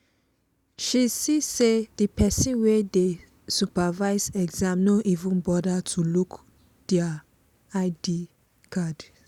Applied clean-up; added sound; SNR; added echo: none; none; none; none.